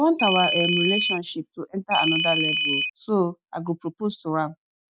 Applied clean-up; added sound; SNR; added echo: none; Ringtone; -1 dB; none.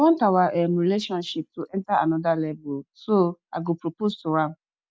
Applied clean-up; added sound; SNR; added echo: none; none; none; none.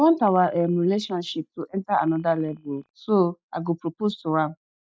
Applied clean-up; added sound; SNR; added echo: neural mask model DeepFilterNet 3.